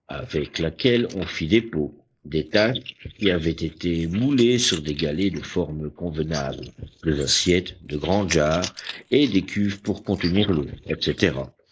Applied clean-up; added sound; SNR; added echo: neural mask model Resemble Enhance denoiser.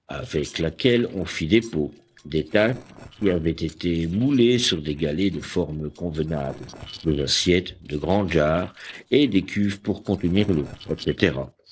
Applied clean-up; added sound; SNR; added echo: neural separator model SepFormer DNS4.